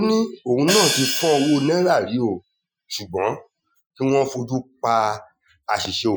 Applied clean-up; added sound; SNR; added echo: classical method Wiener filter.